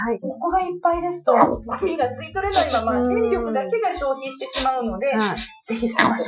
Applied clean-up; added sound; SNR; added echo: classical method Wiener filter.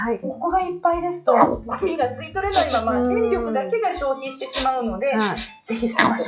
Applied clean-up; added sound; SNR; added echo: classical method log-MMSE.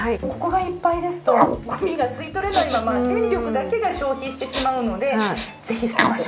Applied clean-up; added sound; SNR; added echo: none; Respiratory sounds; 6 dB; none.